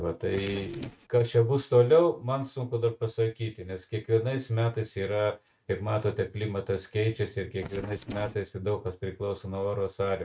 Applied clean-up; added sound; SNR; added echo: neural mask model RNNoise.